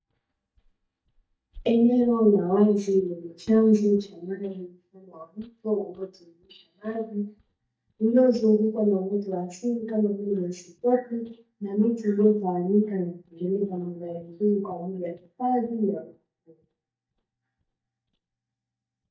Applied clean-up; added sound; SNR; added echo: neural mask model DeepFilterNet 3.